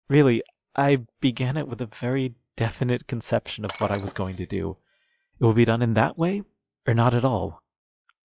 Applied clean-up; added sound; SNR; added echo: classical method log-MMSE.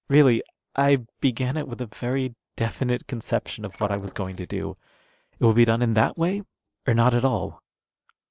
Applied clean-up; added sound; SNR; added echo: neural separator model SepFormer DNS4.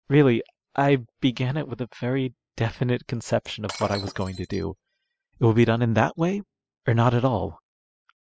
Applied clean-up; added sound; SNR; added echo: classical method spectral subtraction.